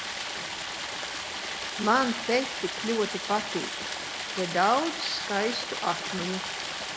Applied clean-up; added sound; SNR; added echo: none; Stream; 4 dB; none.